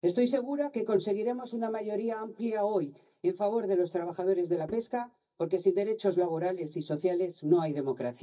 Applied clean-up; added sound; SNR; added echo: neural mask model DeepFilterNet 3.